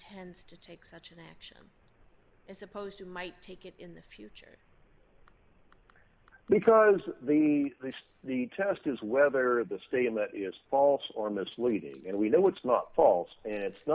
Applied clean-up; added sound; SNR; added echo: none; none; none; none.